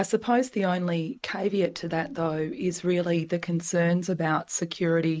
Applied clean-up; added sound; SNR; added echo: neural mask model Resemble Enhance denoiser.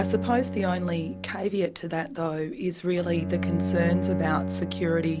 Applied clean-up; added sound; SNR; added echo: none; Bowed string instrument; 4 dB; none.